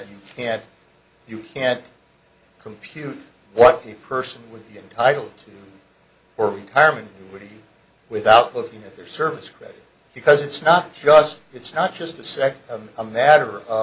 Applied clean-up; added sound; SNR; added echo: none; none; none; none.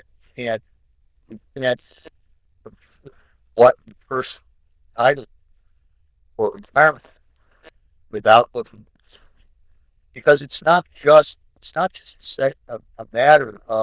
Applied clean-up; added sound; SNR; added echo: neural diffusion model UNIVERSE++.